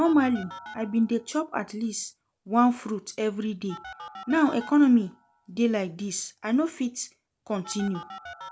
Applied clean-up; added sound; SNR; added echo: none; Telephone; 19 dB; none.